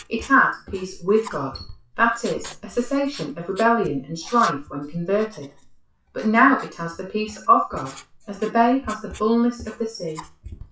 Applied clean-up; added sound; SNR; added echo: classical method WPE with log-MMSE.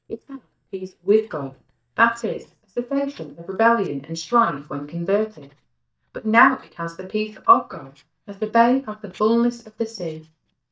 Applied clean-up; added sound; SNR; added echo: neural mask model DeepFilterNet 3.